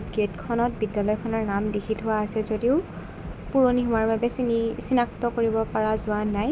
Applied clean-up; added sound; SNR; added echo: none; none; none; none.